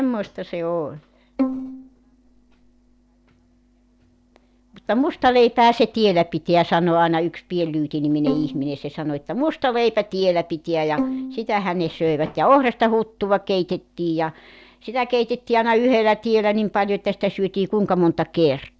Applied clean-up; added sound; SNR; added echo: neural separator model SepFormer DNS4.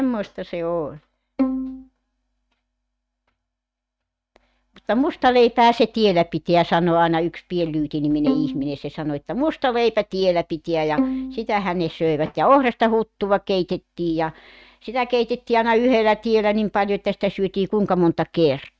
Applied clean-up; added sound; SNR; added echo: neural mask model RNNoise.